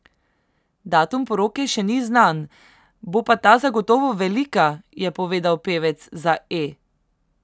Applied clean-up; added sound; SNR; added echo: none; none; none; none.